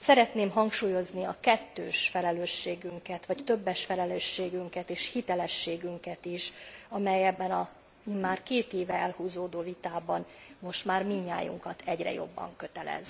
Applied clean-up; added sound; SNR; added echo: none; none; none; none.